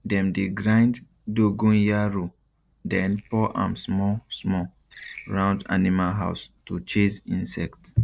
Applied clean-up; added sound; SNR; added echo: neural separator model SepFormer DNS4.